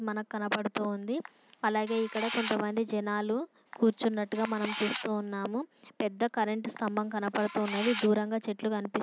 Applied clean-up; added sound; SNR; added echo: none; Camera; 7 dB; none.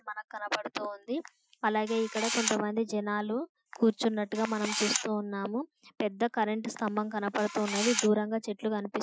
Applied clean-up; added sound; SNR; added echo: classical method Wiener filter.